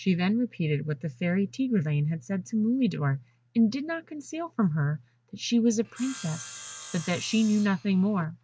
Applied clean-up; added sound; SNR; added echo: none; Sawing; 15 dB; none.